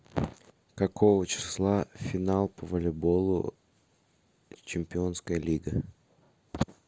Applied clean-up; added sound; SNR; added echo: none; none; none; none.